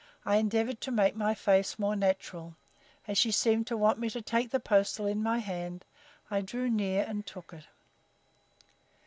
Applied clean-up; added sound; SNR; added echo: none; none; none; none.